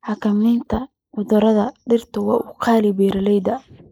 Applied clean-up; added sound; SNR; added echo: neural mask model Resemble Enhance denoiser.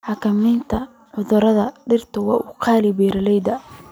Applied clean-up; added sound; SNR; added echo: none; none; none; none.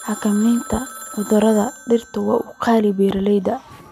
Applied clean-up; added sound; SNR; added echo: none; Telephone; 18 dB; none.